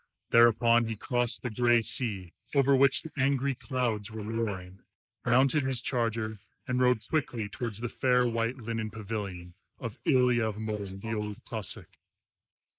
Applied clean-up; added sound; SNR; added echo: neural mask model Resemble Enhance denoiser.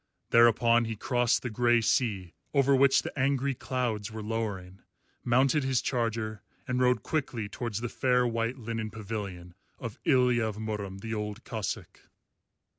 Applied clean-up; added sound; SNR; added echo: none; none; none; none.